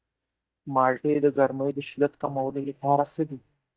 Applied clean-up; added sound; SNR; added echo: neural mask model DeepFilterNet 3.